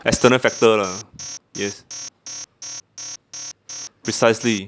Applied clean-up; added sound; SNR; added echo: none; Alarm; 13 dB; none.